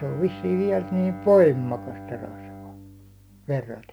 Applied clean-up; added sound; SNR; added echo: none; Bowed string instrument; 15 dB; none.